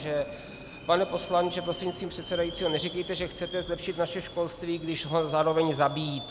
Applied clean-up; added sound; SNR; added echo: none; Subway, metro, underground; 13 dB; none.